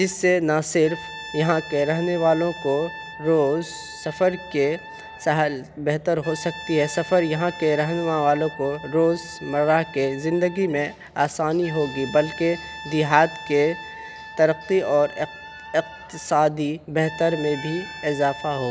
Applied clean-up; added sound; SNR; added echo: none; Brass instrument; 15 dB; none.